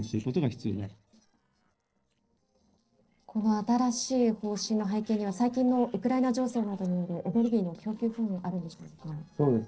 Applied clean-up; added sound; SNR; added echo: neural separator model SepFormer DNS4.